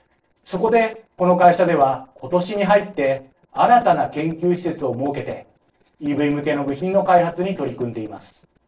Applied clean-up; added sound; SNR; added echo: neural separator model SepFormer DNS4.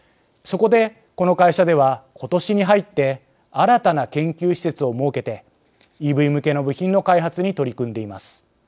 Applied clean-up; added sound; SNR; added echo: none; none; none; none.